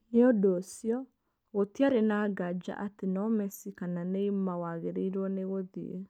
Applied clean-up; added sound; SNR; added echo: none; none; none; none.